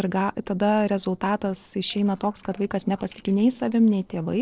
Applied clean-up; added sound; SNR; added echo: neural separator model SepFormer DNS4.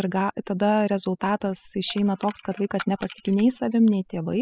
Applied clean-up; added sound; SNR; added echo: classical method spectral subtraction.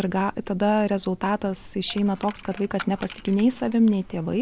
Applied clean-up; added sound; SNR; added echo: none; Coin (dropping); 19 dB; none.